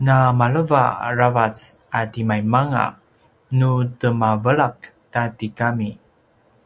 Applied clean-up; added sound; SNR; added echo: none; none; none; none.